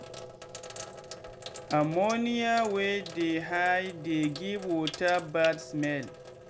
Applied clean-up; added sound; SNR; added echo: none; Sink (filling or washing); 12 dB; none.